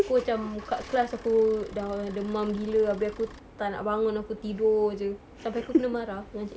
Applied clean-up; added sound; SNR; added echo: none; Idling / Engine starting / Motor vehicle (road); 20 dB; none.